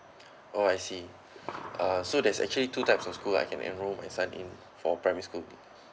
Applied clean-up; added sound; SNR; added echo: none; Gunshot, gunfire; 13 dB; none.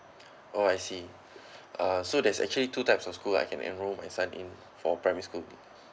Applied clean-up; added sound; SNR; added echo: none; none; none; none.